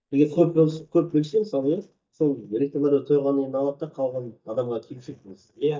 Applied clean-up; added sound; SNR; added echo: neural mask model DeepFilterNet 3.